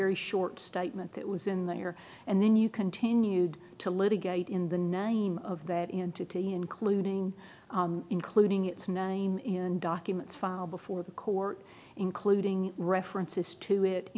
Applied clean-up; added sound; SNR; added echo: none; none; none; none.